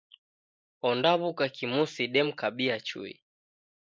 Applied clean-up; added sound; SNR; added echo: neural mask model Resemble Enhance denoiser.